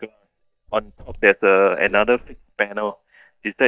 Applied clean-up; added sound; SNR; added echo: neural mask model DeepFilterNet 3.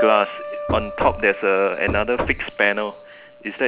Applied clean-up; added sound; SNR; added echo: none; Knock + Piano; 6 dB; none.